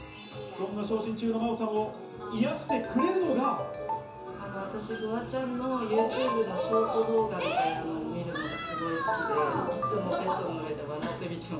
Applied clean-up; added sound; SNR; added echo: none; Ringtone; 5 dB; reverberation time 0.7 s.